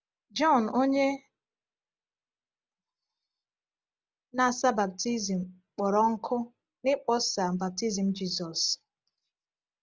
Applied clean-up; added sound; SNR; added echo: none; none; none; none.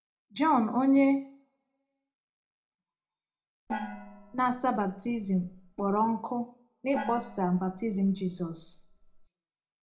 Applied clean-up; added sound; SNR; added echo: none; Gong; 12 dB; reverberation time 0.3 s.